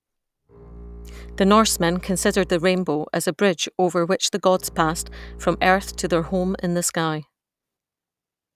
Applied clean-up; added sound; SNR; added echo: none; Bowed string instrument; 18 dB; none.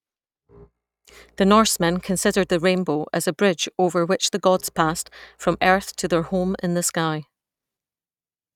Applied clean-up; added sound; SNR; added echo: neural mask model RNNoise.